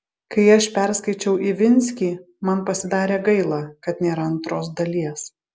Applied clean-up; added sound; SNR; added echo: none; none; none; none.